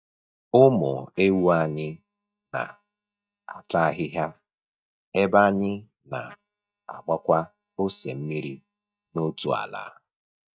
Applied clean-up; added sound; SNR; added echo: neural mask model DeepFilterNet 3.